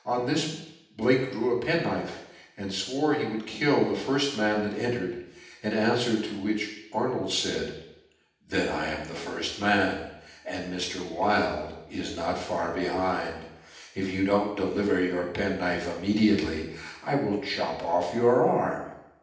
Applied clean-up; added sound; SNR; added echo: none; none; none; reverberation time 0.8 s.